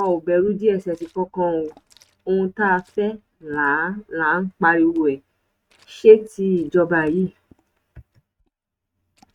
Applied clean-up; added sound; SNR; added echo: neural mask model RNNoise.